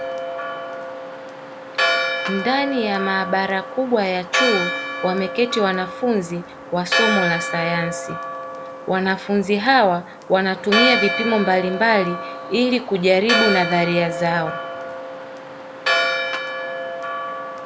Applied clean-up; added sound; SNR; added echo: none; Church bell; 3 dB; none.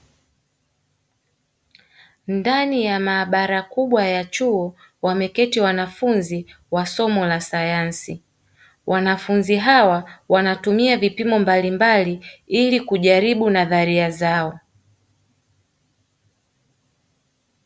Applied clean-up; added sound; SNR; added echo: none; none; none; none.